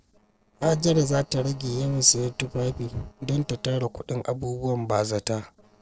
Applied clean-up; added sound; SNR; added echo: neural separator model SepFormer DNS4.